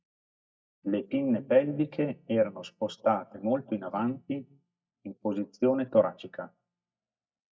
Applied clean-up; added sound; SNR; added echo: neural mask model DeepFilterNet 3.